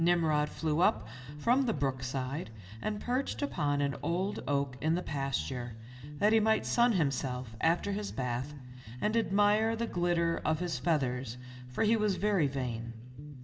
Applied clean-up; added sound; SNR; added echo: none; Bass guitar; 13 dB; reverberation time 0.7 s.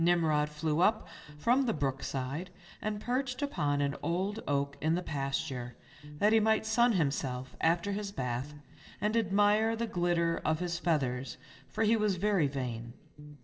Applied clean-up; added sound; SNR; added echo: neural separator model SepFormer DNS4.